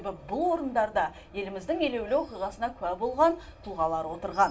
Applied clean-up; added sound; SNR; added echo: none; none; none; reverberation time 0.2 s.